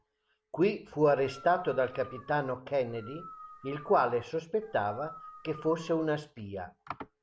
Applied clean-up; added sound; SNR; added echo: none; Dog; 18 dB; none.